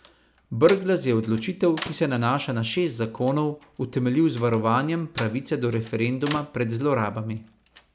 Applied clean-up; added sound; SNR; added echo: none; Slam; 19 dB; none.